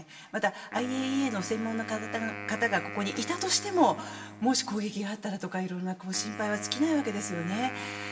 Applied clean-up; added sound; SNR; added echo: none; Wind instrument, woodwind instrument; 11 dB; reverberation time 0.6 s.